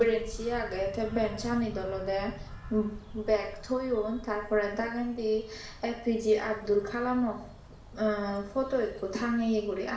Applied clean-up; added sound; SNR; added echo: none; Bird vocalization, bird call, bird song; 15 dB; reverberation time 0.6 s.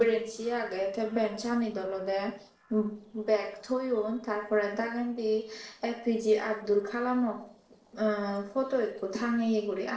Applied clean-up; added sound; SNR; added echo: neural separator model SepFormer DNS4.